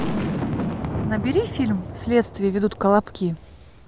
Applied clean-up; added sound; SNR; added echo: none; Boom; 5 dB; none.